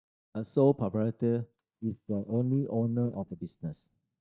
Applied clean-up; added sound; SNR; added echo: neural mask model DeepFilterNet 3.